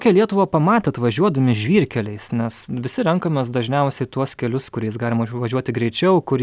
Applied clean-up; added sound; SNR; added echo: none; none; none; none.